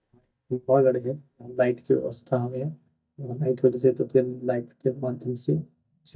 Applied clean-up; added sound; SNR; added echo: neural mask model DeepFilterNet 3.